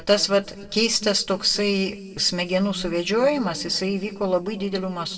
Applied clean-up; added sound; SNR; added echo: none; none; none; reverberation time 1.7 s.